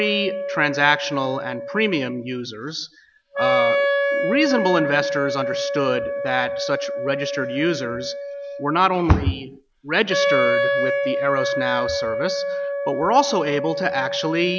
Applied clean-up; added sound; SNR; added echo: none; Wind instrument, woodwind instrument; 1 dB; none.